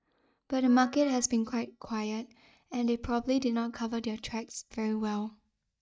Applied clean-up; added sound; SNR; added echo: neural mask model DeepFilterNet 3.